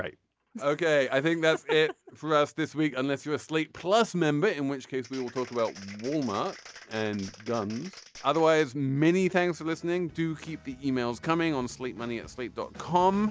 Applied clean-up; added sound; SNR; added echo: none; Applause; 19 dB; none.